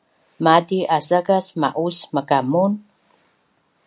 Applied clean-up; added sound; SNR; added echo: none; none; none; none.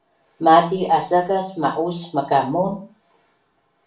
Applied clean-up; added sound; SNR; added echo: none; none; none; reverberation time 0.3 s.